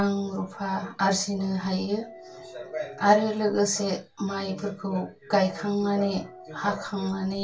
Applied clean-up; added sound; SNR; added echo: none; none; none; reverberation time 0.2 s.